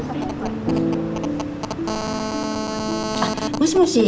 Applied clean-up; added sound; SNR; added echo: none; Telephone; 7 dB; none.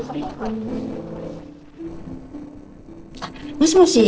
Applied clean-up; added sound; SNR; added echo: neural separator model SepFormer DNS4.